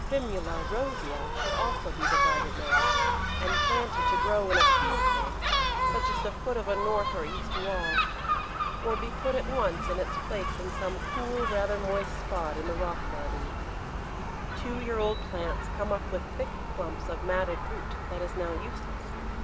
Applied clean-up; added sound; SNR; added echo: none; Gull, seagull; -4 dB; none.